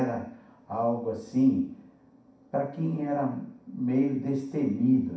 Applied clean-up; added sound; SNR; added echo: none; none; none; reverberation time 0.6 s.